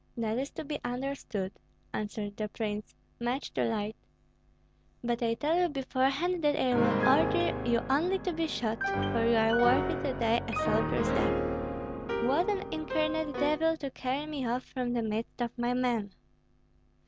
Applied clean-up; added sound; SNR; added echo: none; Piano; 5 dB; none.